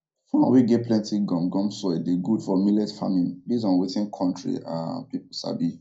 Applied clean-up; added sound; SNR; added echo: none; none; none; reverberation time 0.2 s.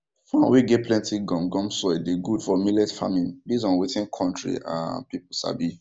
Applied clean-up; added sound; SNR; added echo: none; none; none; none.